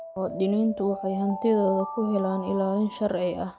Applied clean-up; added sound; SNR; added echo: none; Alarm; 11 dB; none.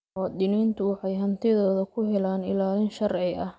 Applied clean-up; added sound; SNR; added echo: none; none; none; none.